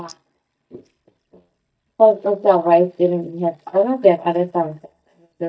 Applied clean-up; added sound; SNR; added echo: neural mask model DeepFilterNet 3.